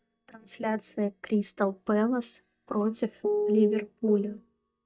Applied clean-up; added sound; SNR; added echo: neural mask model DeepFilterNet 3.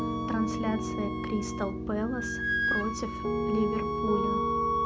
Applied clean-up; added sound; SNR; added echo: none; Wind instrument, woodwind instrument + Piano; -4 dB; none.